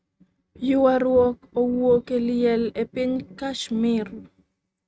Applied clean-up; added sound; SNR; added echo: neural mask model RNNoise.